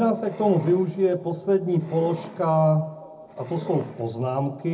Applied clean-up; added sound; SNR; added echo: none; Wood; 19 dB; reverberation time 0.4 s.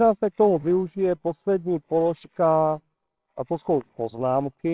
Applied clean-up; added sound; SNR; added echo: neural separator model SepFormer WHAMR!.